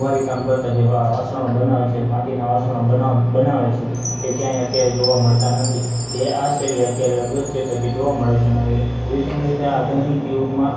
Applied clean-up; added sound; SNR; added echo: none; Chime; 16 dB; reverberation time 0.6 s.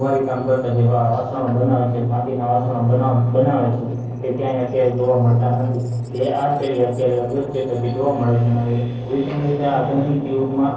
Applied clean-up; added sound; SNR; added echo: neural separator model SepFormer DNS4.